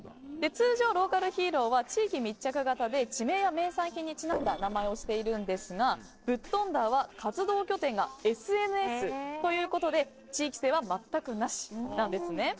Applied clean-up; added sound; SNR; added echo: neural separator model SepFormer DNS4.